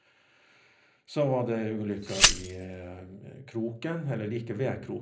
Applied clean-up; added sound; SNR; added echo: none; Glass; -4 dB; reverberation time 0.4 s.